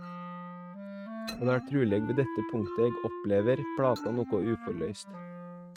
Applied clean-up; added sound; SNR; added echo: neural mask model RNNoise.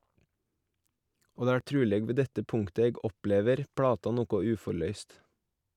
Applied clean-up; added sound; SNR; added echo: none; none; none; none.